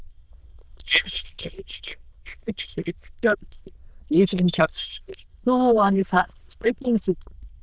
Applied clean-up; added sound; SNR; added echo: neural diffusion model UNIVERSE++.